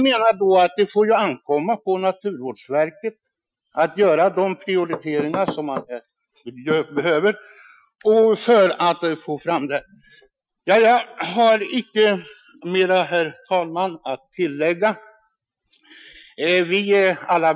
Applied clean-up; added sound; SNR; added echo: classical method Wiener filter.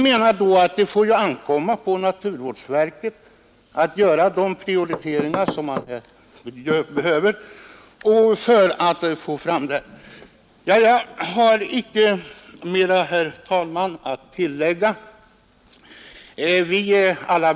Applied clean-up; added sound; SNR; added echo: none; Knock / Wood; 13 dB; none.